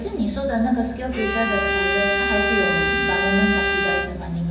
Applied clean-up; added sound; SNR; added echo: none; Bowed string instrument; -1 dB; reverberation time 1.0 s.